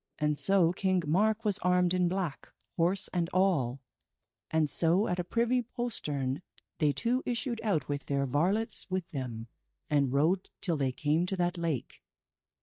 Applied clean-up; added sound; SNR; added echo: neural mask model DeepFilterNet 3.